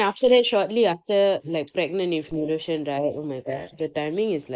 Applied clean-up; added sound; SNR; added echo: neural mask model Resemble Enhance denoiser.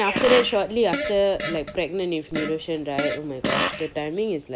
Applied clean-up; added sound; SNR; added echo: none; Fart + Fart; 5 dB; none.